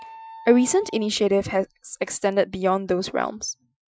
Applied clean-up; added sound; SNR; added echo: classical method Wiener filter.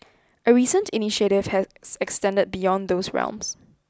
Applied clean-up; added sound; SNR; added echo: none; none; none; none.